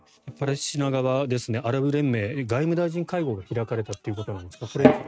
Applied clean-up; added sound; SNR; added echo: neural mask model RNNoise.